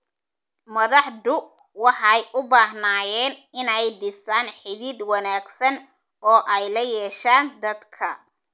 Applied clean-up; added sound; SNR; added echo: none; none; none; none.